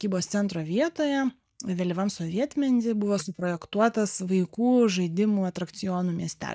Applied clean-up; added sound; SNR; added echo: neural mask model DeepFilterNet 3.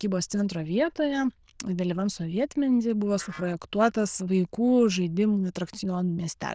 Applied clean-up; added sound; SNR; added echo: neural diffusion model UNIVERSE++.